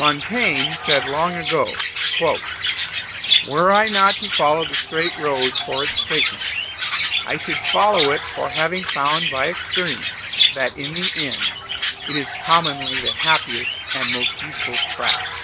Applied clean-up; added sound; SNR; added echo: none; Chirp, tweet; 0 dB; none.